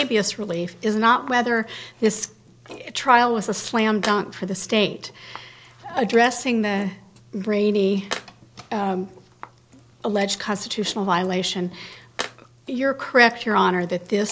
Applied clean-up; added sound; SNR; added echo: none; Tools; 19 dB; none.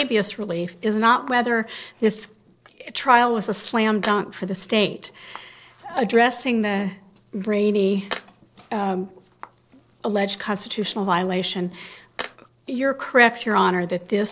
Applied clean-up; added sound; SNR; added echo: neural separator model SepFormer DNS4.